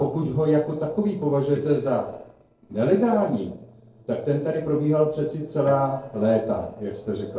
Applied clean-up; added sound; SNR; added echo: neural separator model SepFormer DNS4.